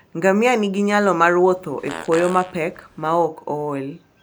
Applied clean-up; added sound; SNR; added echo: none; Fart; 18 dB; none.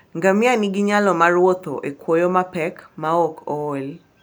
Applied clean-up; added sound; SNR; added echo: none; none; none; none.